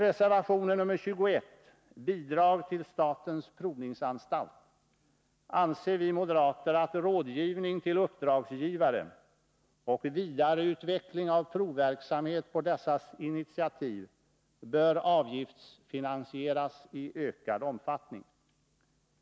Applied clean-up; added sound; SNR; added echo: none; none; none; none.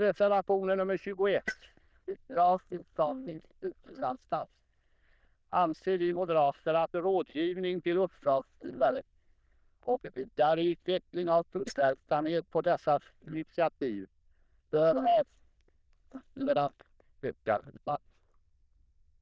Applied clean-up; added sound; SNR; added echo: neural diffusion model UNIVERSE++.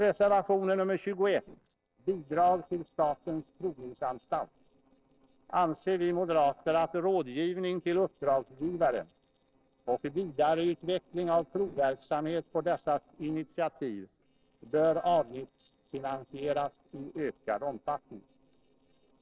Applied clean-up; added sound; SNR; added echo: neural separator model SepFormer DNS4.